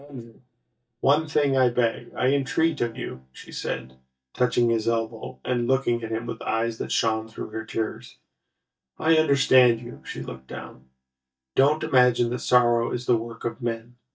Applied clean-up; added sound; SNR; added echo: neural mask model DeepFilterNet 3.